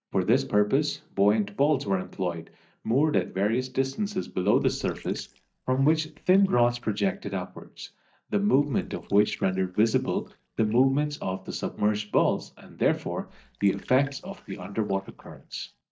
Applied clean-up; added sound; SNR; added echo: neural mask model DeepFilterNet 3.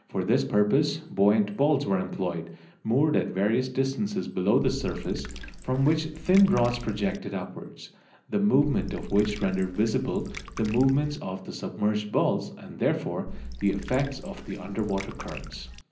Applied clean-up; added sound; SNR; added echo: none; Water / Liquid; 12 dB; reverberation time 0.5 s.